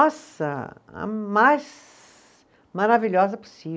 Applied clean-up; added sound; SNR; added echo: none; none; none; none.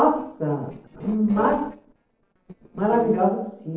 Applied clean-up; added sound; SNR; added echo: neural separator model SepFormer DNS4.